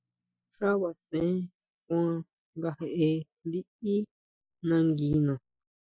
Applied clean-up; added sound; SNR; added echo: classical method Wiener filter.